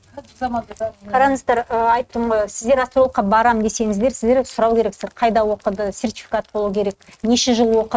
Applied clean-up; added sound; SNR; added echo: neural mask model RNNoise.